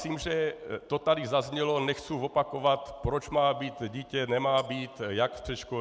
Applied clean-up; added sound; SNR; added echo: none; none; none; none.